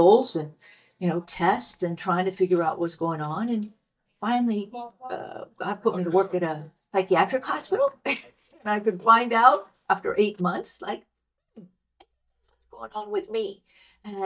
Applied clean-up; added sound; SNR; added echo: neural mask model DeepFilterNet 3.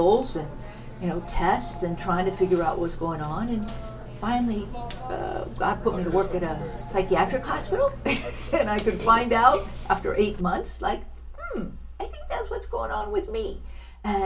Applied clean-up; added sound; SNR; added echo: none; Burping, eructation; 14 dB; reverberation time 0.2 s.